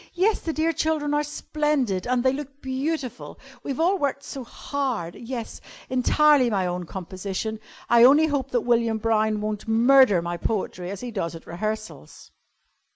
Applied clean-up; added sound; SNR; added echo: none; none; none; none.